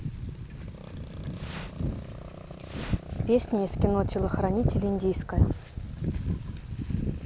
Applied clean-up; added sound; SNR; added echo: none; Fire; 15 dB; none.